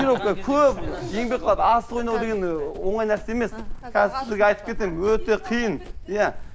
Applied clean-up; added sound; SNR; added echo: none; Run; 10 dB; none.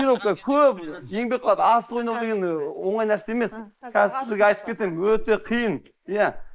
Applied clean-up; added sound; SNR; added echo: neural mask model Resemble Enhance denoiser.